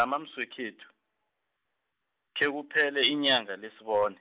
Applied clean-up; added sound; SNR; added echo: none; none; none; none.